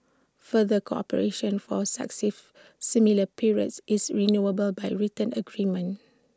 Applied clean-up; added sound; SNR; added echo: none; none; none; none.